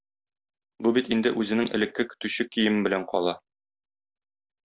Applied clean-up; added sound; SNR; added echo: none; none; none; none.